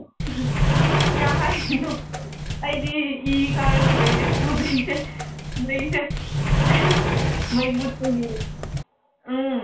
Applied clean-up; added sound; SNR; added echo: none; Sliding door; -4 dB; reverberation time 0.2 s.